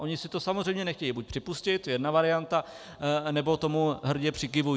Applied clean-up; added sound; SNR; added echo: none; none; none; none.